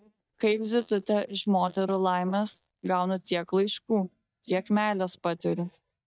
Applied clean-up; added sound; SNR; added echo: neural mask model DeepFilterNet 3.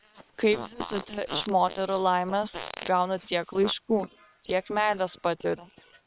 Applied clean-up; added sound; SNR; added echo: neural separator model SepFormer WHAM!.